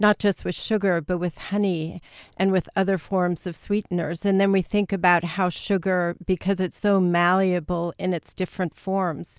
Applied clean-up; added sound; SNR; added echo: none; none; none; none.